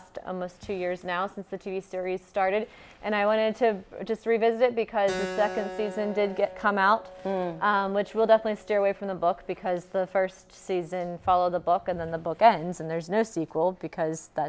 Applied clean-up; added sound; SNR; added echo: none; Keyboard (musical); 18 dB; none.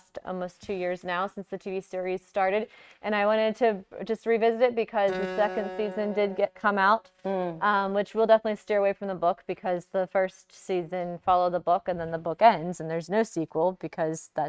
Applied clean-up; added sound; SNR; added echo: neural mask model RNNoise.